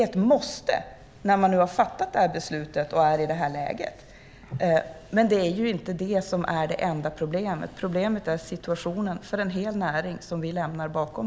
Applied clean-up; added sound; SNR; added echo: none; none; none; none.